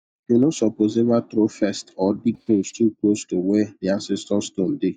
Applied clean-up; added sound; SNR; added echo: neural mask model DeepFilterNet 3.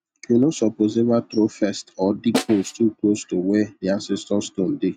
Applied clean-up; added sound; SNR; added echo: neural mask model RNNoise.